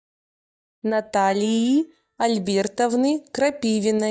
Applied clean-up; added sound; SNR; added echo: neural mask model DeepFilterNet 3.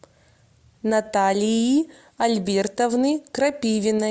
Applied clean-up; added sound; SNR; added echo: none; none; none; none.